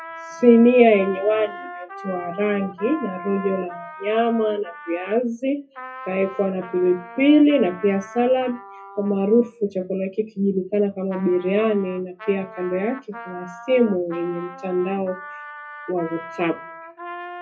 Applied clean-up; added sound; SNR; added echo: classical method WPE with log-MMSE.